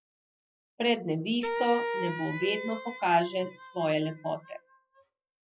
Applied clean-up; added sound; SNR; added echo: classical method log-MMSE.